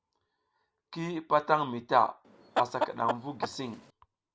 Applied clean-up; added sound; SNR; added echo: none; Chicken, rooster; 3 dB; none.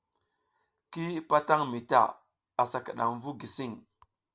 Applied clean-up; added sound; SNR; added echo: none; none; none; none.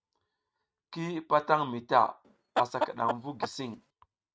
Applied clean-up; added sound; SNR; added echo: neural mask model RNNoise.